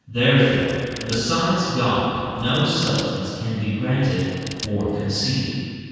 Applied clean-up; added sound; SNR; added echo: none; Scissors; 17 dB; reverberation time 2.1 s.